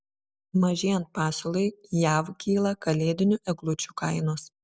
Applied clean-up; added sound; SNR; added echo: none; none; none; none.